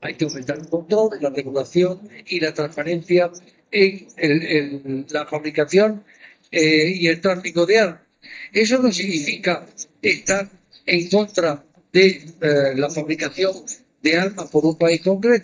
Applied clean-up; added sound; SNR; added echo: neural mask model DeepFilterNet 3.